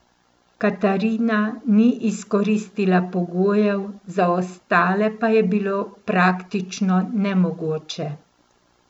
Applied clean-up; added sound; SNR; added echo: none; none; none; none.